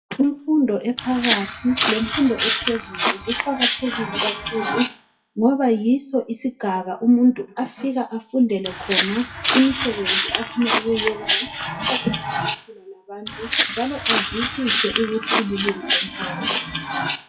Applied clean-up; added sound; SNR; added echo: classical method WPE with log-MMSE.